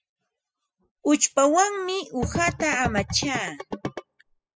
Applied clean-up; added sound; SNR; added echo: classical method spectral subtraction.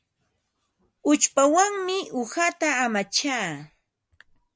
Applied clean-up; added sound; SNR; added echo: none; none; none; none.